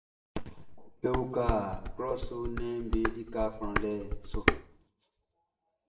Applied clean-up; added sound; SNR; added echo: none; Dishes, pots, and pans; -2 dB; reverberation time 0.8 s.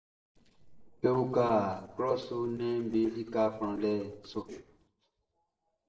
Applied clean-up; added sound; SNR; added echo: neural separator model SepFormer DNS4.